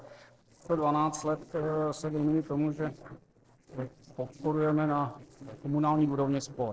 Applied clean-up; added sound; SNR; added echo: neural separator model SepFormer DNS4.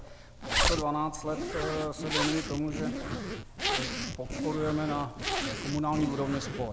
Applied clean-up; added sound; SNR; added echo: none; Zipper (clothing); 0 dB; none.